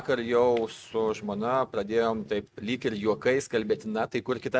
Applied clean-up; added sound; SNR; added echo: neural mask model RNNoise.